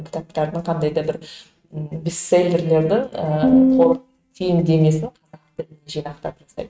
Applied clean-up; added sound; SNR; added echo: neural mask model RNNoise.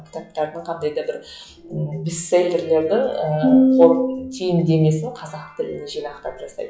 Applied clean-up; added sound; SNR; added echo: classical method log-MMSE.